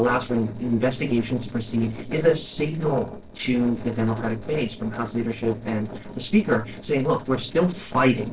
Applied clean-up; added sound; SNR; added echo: neural separator model SepFormer DNS4.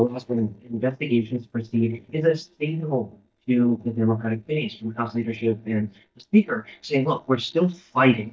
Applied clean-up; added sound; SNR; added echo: neural mask model DeepFilterNet 3.